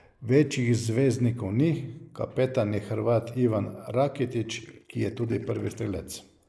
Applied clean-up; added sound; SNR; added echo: neural mask model Resemble Enhance denoiser.